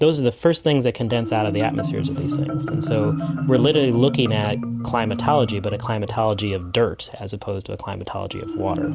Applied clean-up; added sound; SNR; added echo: none; Marimba, xylophone; 5 dB; none.